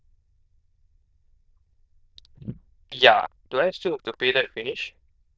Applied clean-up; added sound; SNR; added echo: neural diffusion model UNIVERSE++.